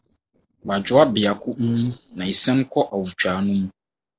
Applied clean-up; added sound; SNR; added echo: neural separator model SepFormer DNS4.